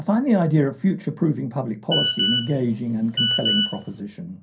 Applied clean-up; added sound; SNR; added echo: none; Telephone; -1 dB; reverberation time 0.3 s.